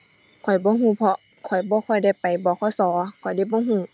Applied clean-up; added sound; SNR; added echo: none; none; none; none.